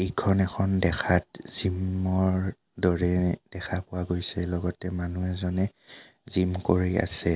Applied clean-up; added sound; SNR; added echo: none; none; none; none.